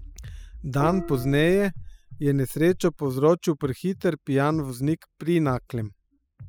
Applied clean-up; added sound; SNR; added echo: classical method spectral subtraction.